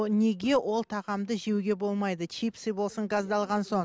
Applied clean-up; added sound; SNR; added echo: none; none; none; none.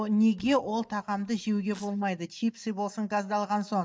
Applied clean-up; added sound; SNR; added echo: neural mask model DeepFilterNet 3.